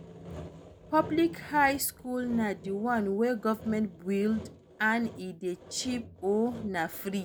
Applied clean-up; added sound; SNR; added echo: none; Sawing; 16 dB; none.